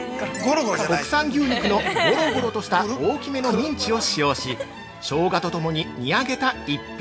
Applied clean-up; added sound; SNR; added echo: none; none; none; none.